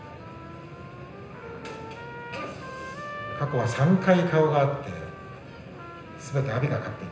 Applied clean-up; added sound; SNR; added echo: none; Trumpet; 14 dB; reverberation time 0.9 s.